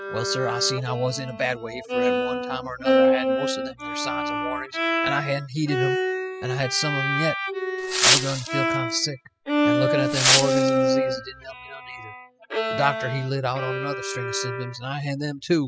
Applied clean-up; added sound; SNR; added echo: classical method spectral subtraction.